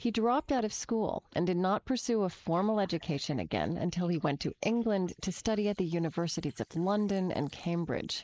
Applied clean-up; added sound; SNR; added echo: neural mask model Resemble Enhance denoiser.